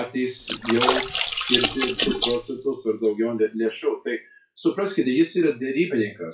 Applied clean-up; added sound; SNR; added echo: classical method WPE with log-MMSE.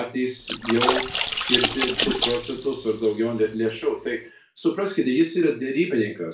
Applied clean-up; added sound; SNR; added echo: none; Splash, splatter; 3 dB; reverberation time 0.3 s.